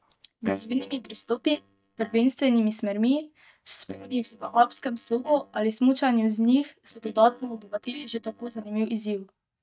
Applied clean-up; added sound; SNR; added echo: neural mask model DeepFilterNet 3.